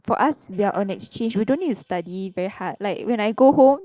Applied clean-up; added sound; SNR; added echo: neural separator model SepFormer DNS4.